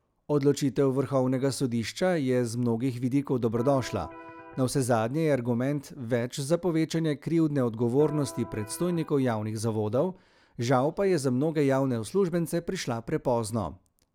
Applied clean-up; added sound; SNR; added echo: none; Electric guitar; 16 dB; none.